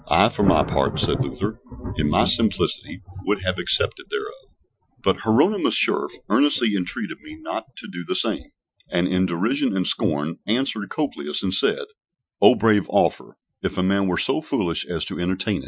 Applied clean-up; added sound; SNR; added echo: classical method Wiener filter.